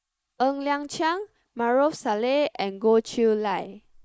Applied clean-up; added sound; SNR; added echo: neural mask model Resemble Enhance denoiser.